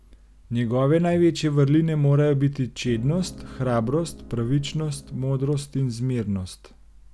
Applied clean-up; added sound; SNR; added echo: none; Piano; 18 dB; none.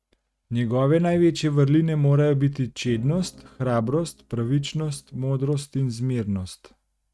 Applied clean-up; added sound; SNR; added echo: neural mask model RNNoise.